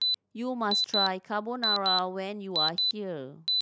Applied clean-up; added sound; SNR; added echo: none; Alarm; -2 dB; none.